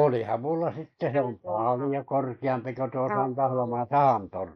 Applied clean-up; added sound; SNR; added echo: neural mask model Resemble Enhance denoiser.